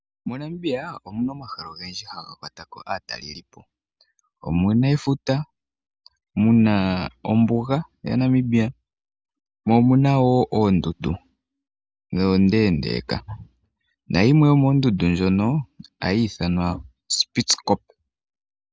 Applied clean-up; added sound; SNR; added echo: none; none; none; none.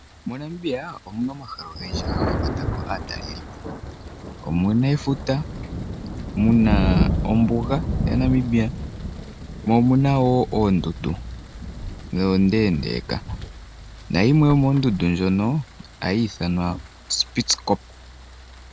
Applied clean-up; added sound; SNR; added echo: none; Thunder; 7 dB; none.